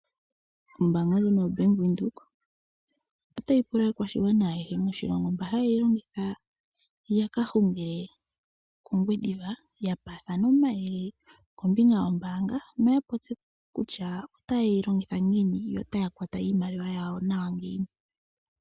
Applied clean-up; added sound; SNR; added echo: none; none; none; none.